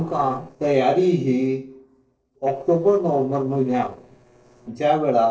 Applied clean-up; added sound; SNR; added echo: neural separator model SepFormer DNS4.